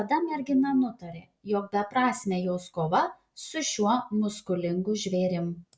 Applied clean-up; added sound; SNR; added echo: none; none; none; none.